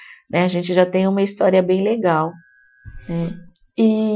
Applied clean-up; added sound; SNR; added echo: classical method Wiener filter.